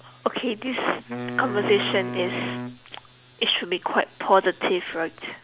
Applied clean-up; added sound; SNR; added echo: none; Wind instrument, woodwind instrument; 8 dB; none.